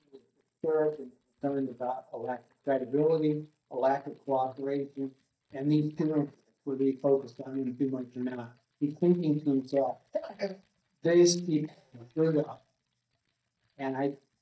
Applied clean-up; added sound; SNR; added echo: neural mask model DeepFilterNet 3.